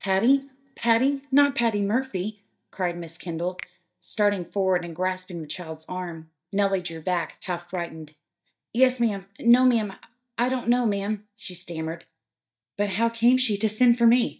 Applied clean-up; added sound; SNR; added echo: neural mask model DeepFilterNet 3.